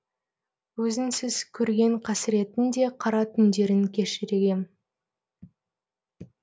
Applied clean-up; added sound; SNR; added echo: none; none; none; none.